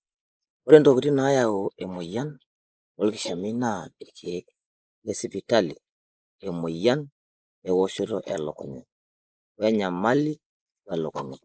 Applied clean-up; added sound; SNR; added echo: neural mask model Resemble Enhance denoiser.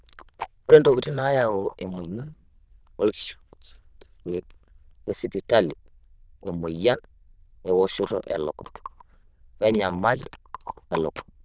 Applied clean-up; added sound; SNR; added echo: neural diffusion model UNIVERSE++.